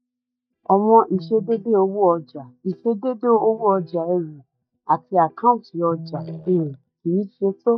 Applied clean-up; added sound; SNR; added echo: neural mask model DeepFilterNet 3.